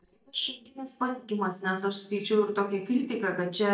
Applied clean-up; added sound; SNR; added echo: neural mask model DeepFilterNet 3.